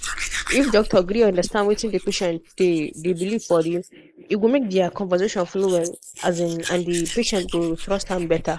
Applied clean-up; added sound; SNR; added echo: neural mask model Resemble Enhance denoiser.